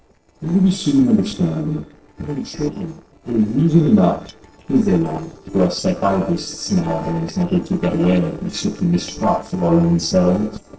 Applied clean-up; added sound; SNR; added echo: neural separator model SepFormer DNS4.